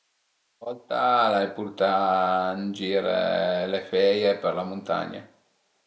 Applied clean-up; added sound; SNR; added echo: none; none; none; none.